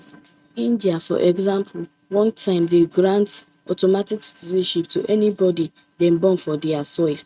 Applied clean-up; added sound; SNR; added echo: neural mask model RNNoise.